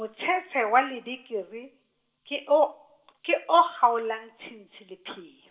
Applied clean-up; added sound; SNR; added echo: none; none; none; reverberation time 0.4 s.